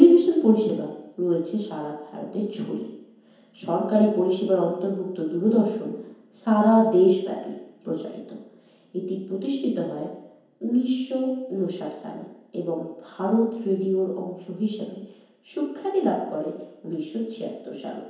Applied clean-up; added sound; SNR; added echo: none; none; none; reverberation time 1.0 s.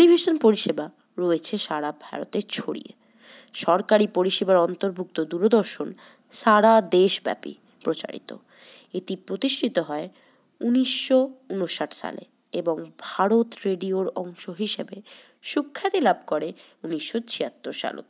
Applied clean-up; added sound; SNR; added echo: none; none; none; none.